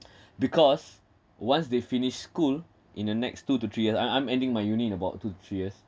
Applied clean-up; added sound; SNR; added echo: none; none; none; none.